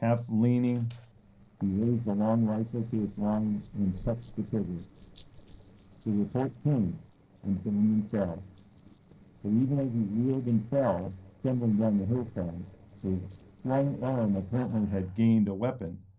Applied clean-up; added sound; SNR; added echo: neural separator model SepFormer DNS4.